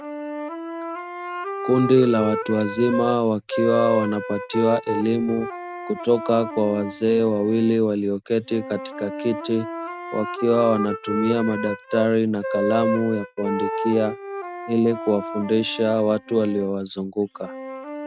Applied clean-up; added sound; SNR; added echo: neural mask model RNNoise.